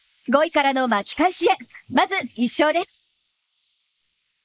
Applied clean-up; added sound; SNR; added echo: neural mask model Resemble Enhance denoiser.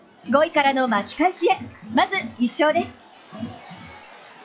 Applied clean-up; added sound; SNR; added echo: classical method log-MMSE.